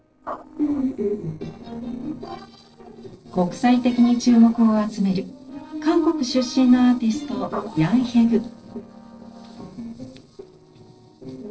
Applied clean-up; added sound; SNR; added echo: neural separator model SepFormer DNS4.